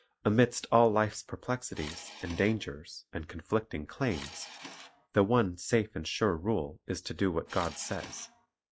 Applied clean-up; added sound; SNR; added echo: classical method log-MMSE.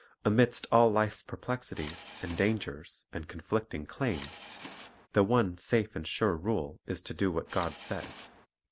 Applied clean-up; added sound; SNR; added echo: none; Subway, metro, underground / Engine; 15 dB; none.